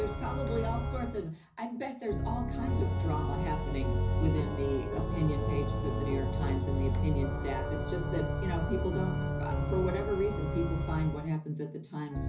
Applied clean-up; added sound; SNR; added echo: none; Organ; -3 dB; reverberation time 0.4 s.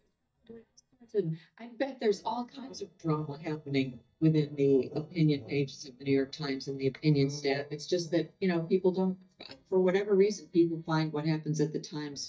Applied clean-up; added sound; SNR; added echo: neural mask model DeepFilterNet 3.